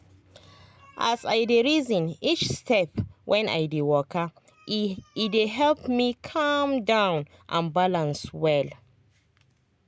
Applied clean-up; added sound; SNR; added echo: none; none; none; none.